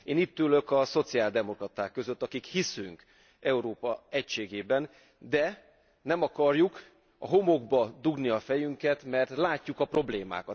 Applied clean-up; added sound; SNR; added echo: none; none; none; none.